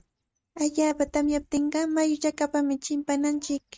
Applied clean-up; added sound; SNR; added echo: neural mask model RNNoise.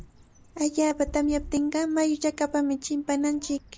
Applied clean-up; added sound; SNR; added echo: none; Bird vocalization, bird call, bird song; 19 dB; none.